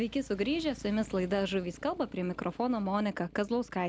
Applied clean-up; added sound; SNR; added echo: none; Motorcycle; 19 dB; none.